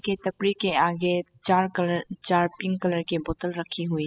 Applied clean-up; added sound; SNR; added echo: classical method spectral subtraction.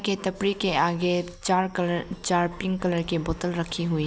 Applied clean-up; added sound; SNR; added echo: none; none; none; none.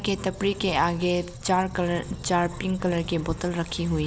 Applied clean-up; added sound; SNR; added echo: none; Squeak; 13 dB; none.